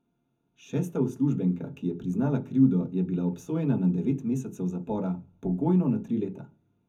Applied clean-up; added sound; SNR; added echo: none; none; none; reverberation time 0.3 s.